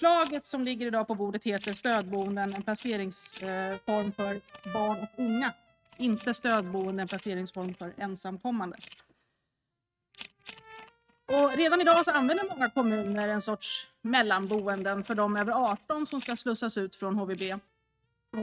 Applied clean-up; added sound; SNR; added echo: neural mask model RNNoise.